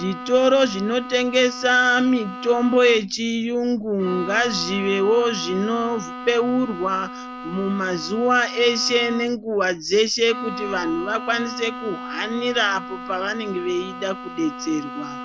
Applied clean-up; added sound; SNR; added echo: none; Bowed string instrument; 12 dB; none.